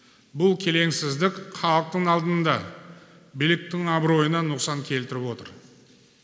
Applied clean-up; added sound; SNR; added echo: none; none; none; none.